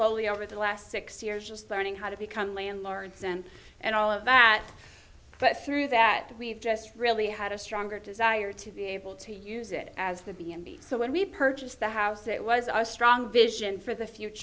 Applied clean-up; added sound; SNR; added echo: none; none; none; none.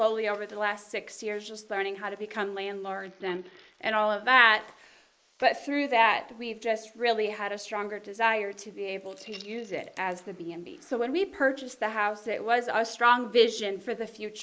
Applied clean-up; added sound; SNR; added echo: neural mask model Resemble Enhance denoiser.